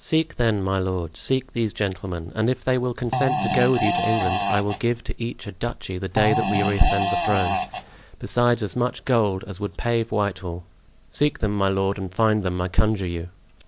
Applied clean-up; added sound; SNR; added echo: none; Fart; 1 dB; none.